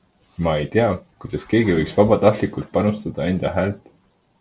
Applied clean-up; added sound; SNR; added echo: none; none; none; none.